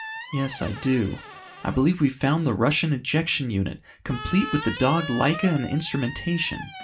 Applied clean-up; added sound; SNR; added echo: none; Squeak; 12 dB; reverberation time 0.2 s.